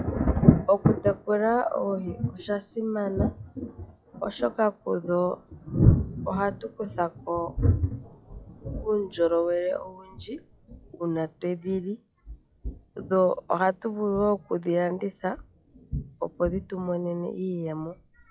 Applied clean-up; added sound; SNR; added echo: classical method log-MMSE.